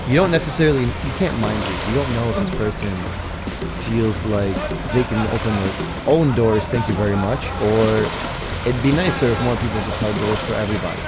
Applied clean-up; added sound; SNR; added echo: none; Drum kit + Ocean / Boat, Water vehicle; 5 dB; none.